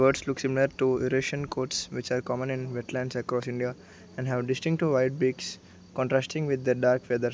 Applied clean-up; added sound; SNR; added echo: none; none; none; none.